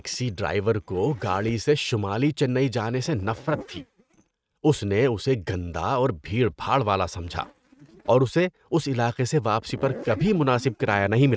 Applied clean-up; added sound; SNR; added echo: neural mask model RNNoise.